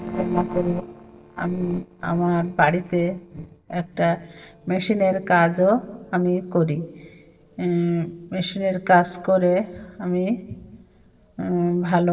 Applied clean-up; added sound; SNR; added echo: neural separator model SepFormer DNS4.